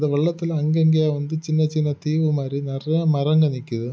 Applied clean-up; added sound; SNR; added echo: none; none; none; none.